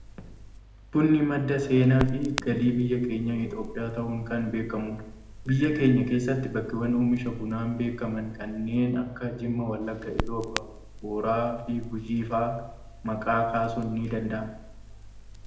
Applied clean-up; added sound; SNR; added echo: none; Crackle; 13 dB; reverberation time 0.8 s.